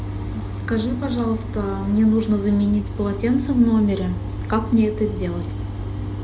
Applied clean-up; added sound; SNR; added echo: none; none; none; none.